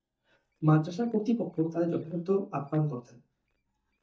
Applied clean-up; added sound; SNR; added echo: neural mask model DeepFilterNet 3.